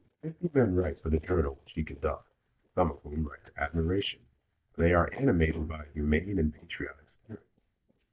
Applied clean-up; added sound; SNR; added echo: neural mask model DeepFilterNet 3.